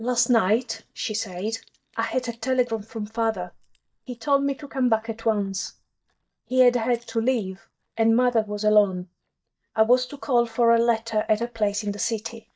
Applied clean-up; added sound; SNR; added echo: neural mask model DeepFilterNet 3.